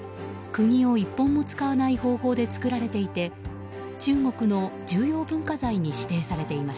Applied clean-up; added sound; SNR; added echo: none; none; none; none.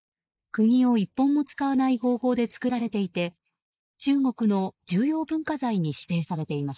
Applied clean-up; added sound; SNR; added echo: neural mask model Resemble Enhance denoiser.